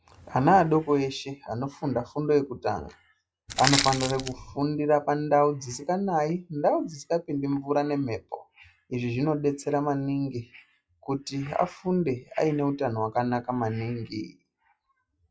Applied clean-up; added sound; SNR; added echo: classical method log-MMSE.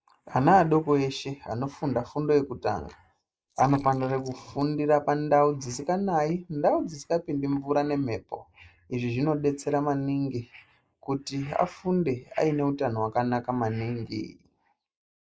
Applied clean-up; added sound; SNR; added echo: neural mask model Resemble Enhance denoiser.